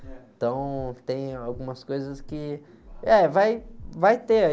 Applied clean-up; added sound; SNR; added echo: none; Breathing; 19 dB; none.